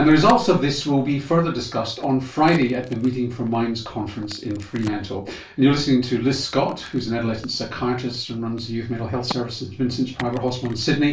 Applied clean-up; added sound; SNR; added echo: none; Crack; 20 dB; reverberation time 0.2 s.